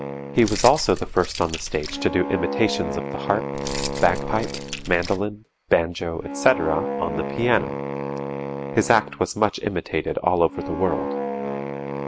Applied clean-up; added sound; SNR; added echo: none; Keys jangling + Wind instrument, woodwind instrument; 6 dB; none.